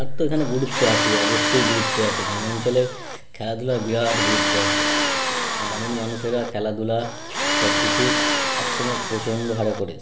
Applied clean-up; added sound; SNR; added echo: none; Tools; -1 dB; none.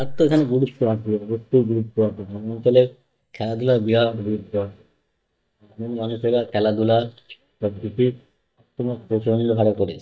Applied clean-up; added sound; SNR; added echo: neural mask model DeepFilterNet 3.